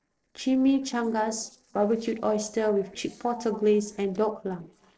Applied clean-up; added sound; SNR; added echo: neural separator model SepFormer DNS4.